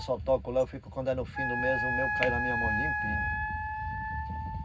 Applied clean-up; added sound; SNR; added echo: none; Wind instrument, woodwind instrument; 1 dB; reverberation time 0.4 s.